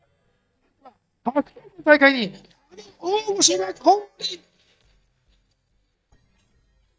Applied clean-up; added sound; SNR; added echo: neural mask model DeepFilterNet 3.